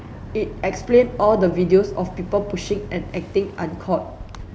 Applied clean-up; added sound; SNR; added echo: none; Boat, Water vehicle; 15 dB; none.